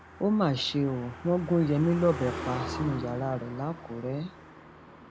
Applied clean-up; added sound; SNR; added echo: none; Car passing by; 11 dB; none.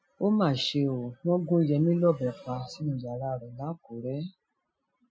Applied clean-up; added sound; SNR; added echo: classical method Wiener filter.